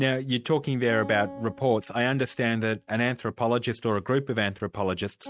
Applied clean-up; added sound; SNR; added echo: neural mask model RNNoise.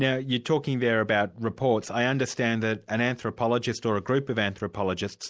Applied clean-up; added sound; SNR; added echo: none; none; none; none.